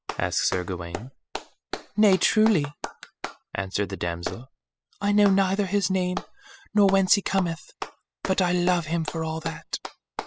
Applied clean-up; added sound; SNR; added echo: classical method spectral subtraction.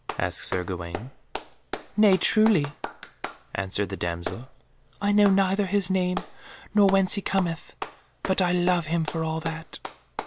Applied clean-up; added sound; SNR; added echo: none; Clapping; 12 dB; none.